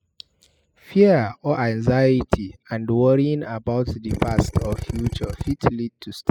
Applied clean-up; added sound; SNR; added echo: classical method spectral subtraction.